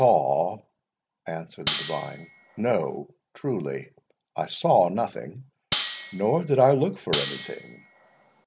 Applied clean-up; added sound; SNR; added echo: none; Cutlery, silverware; -2 dB; none.